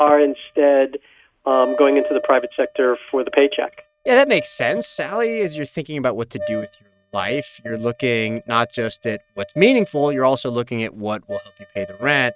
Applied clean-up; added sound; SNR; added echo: neural mask model RNNoise.